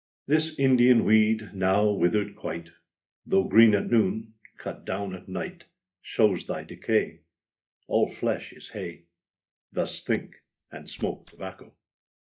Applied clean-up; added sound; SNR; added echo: neural mask model DeepFilterNet 3.